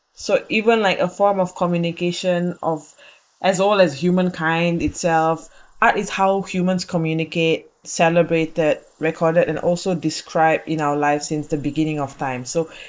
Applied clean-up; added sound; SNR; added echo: neural mask model Resemble Enhance denoiser.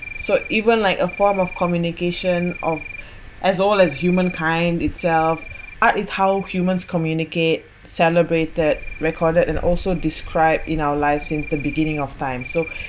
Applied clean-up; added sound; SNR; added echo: none; Cricket; 13 dB; none.